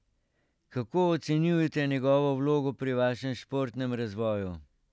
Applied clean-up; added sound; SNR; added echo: none; none; none; none.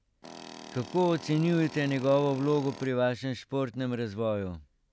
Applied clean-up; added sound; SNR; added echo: none; Tools; 16 dB; none.